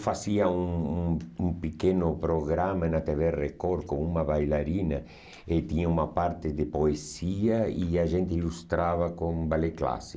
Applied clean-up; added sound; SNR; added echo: none; none; none; none.